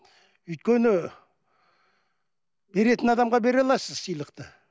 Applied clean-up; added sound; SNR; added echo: none; none; none; none.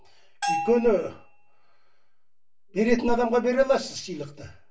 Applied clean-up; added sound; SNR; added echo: none; Bell; 7 dB; reverberation time 0.3 s.